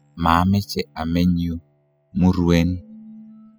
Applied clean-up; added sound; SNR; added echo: classical method spectral subtraction.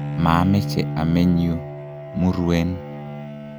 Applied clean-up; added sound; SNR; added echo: none; Bowed string instrument; 8 dB; none.